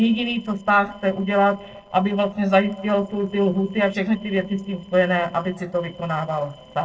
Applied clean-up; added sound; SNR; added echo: neural separator model SepFormer DNS4.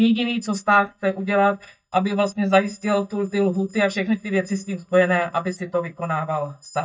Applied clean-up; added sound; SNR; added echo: neural mask model DeepFilterNet 3.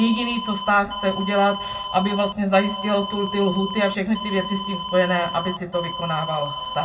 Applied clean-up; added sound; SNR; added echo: none; Alarm; 6 dB; reverberation time 0.1 s.